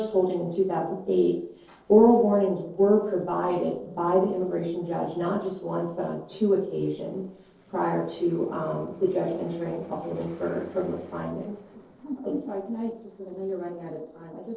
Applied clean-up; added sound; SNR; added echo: neural separator model SepFormer DNS4.